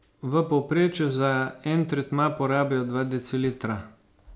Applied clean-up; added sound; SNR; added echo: none; none; none; none.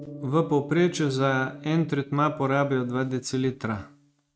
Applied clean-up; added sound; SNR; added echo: neural mask model RNNoise.